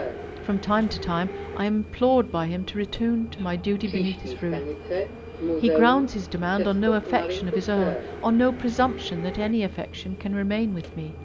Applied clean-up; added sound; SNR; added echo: none; Subway, metro, underground; 6 dB; none.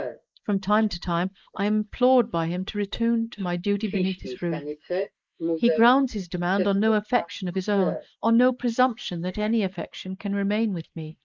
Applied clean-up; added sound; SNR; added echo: neural mask model Resemble Enhance denoiser.